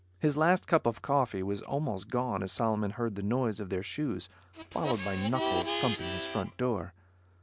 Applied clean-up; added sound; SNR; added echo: none; Harmonica; 3 dB; none.